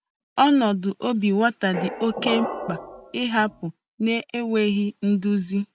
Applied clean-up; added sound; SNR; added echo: none; Squeak; 8 dB; none.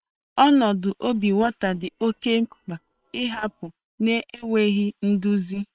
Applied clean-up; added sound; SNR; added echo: neural separator model SepFormer WHAM!.